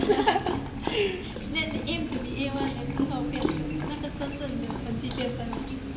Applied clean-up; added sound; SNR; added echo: none; Dog; 8 dB; none.